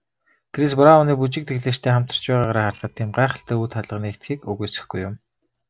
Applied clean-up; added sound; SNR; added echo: neural separator model SepFormer DNS4.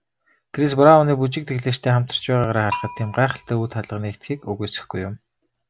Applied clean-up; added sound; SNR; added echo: none; Bell; 16 dB; none.